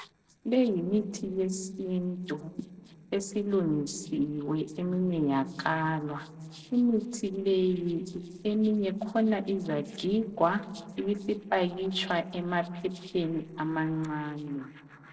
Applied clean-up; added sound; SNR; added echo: neural separator model SepFormer DNS4.